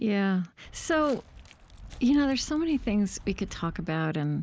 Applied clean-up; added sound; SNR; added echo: none; Walk, footsteps; 17 dB; none.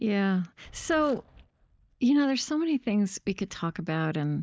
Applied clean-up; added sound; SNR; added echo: neural mask model DeepFilterNet 3.